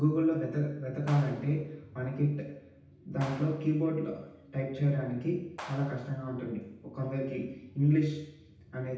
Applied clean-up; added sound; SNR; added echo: none; Clapping; 18 dB; reverberation time 0.9 s.